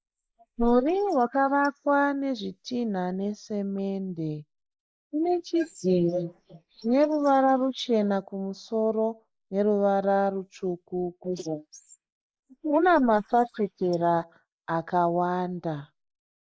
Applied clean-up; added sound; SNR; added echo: neural mask model Resemble Enhance denoiser.